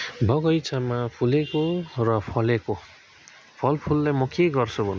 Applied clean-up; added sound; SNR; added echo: none; none; none; none.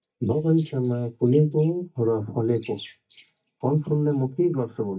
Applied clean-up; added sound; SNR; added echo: neural mask model DeepFilterNet 3.